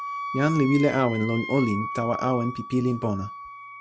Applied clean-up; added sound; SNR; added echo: none; Wind instrument, woodwind instrument; 9 dB; none.